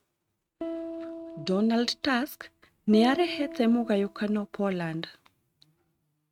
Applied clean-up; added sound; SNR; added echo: neural mask model RNNoise.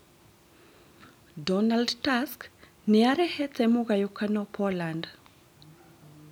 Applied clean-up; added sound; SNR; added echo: none; none; none; none.